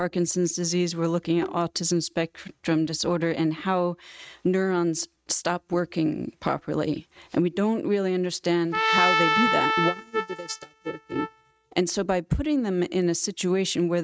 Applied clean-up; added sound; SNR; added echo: neural mask model RNNoise.